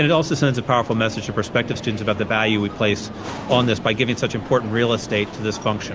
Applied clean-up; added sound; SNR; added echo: none; none; none; none.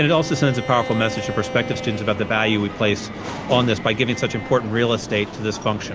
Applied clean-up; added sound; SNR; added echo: none; Bowed string instrument; 14 dB; none.